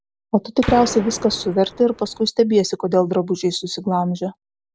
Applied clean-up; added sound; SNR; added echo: none; Gunshot, gunfire; 11 dB; none.